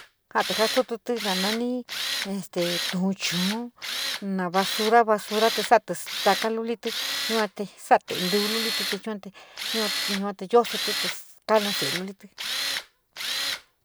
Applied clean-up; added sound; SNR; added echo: none; Tools; 5 dB; none.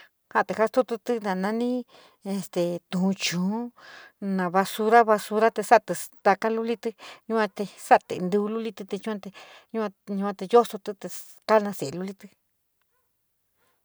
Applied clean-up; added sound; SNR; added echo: none; none; none; none.